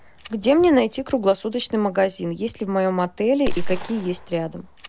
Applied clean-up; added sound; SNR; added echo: none; Gunshot, gunfire; 8 dB; none.